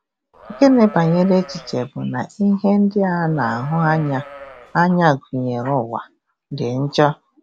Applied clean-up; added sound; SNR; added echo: none; Livestock, farm animals, working animals; 17 dB; none.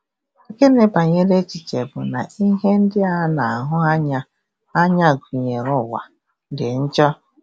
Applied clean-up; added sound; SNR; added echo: none; none; none; none.